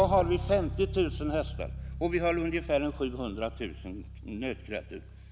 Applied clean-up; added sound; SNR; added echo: none; Bass guitar; 7 dB; none.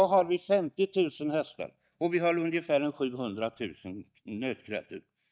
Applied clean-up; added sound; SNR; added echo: neural mask model DeepFilterNet 3.